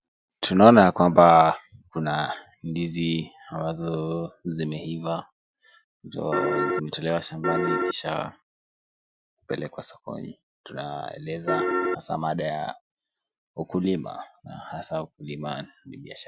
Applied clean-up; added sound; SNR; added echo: none; Piano; -1 dB; none.